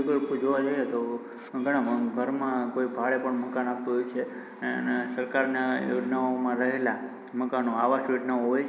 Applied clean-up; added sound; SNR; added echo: none; none; none; none.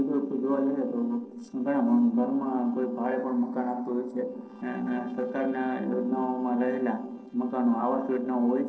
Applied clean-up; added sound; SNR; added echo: neural separator model SepFormer DNS4.